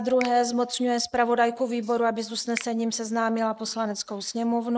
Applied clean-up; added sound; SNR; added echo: neural mask model Resemble Enhance denoiser.